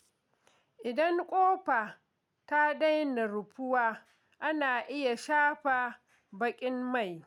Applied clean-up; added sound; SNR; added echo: none; none; none; none.